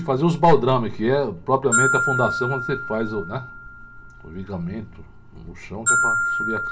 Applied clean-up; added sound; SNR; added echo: none; Glockenspiel; 3 dB; reverberation time 0.2 s.